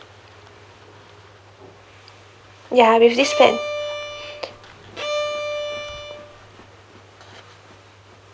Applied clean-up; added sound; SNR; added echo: none; Bowed string instrument; 5 dB; none.